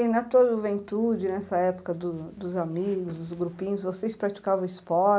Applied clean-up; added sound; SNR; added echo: none; none; none; none.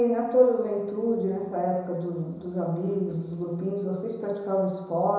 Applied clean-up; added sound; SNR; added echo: none; none; none; reverberation time 1.0 s.